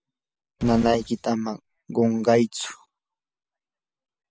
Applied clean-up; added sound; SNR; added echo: none; Glass; 15 dB; none.